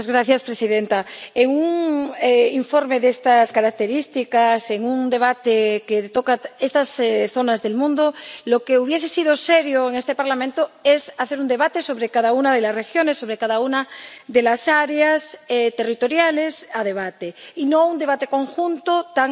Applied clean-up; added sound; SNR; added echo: none; none; none; none.